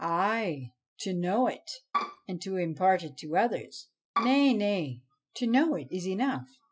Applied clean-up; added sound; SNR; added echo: classical method log-MMSE.